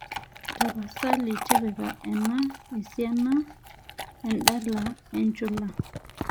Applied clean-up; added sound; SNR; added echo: none; Chewing, mastication / Dog; 3 dB; none.